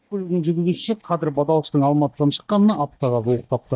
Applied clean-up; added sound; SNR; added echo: neural mask model DeepFilterNet 3.